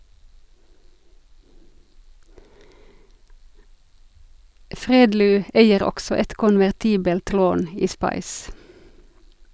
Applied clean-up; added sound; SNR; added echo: none; none; none; none.